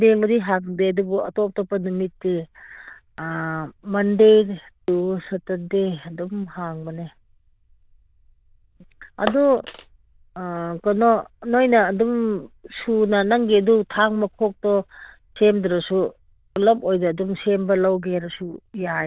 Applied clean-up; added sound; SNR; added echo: neural diffusion model UNIVERSE++.